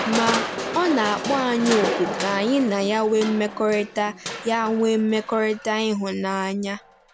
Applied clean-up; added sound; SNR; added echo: none; Crushing; 7 dB; none.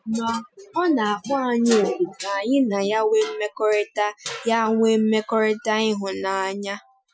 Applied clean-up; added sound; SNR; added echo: classical method Wiener filter.